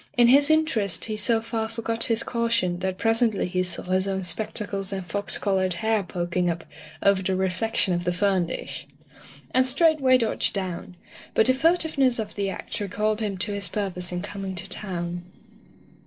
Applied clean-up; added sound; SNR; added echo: neural separator model SepFormer DNS4.